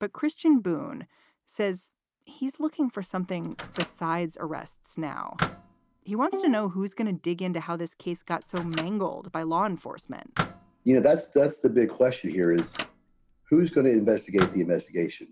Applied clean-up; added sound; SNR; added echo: none; Microwave oven + Bowed string instrument; 12 dB; none.